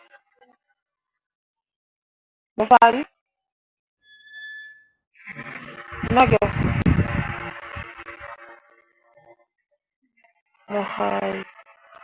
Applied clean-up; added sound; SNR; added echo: none; Squeak; 18 dB; none.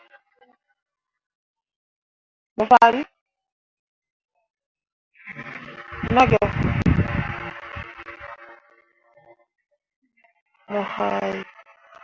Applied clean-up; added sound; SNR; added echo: none; none; none; none.